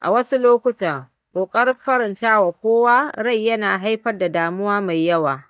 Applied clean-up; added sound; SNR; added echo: neural mask model DeepFilterNet 3.